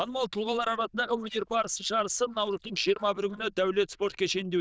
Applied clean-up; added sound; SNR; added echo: neural diffusion model UNIVERSE++.